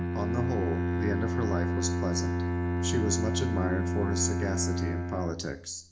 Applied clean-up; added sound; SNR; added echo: none; Bowed string instrument; -4 dB; reverberation time 0.4 s.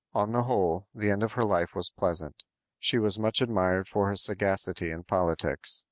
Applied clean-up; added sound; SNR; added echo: none; none; none; none.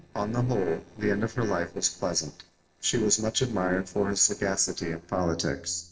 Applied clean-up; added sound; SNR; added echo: neural separator model SepFormer DNS4.